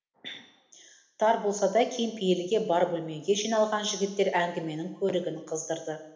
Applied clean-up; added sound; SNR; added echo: none; none; none; reverberation time 1.1 s.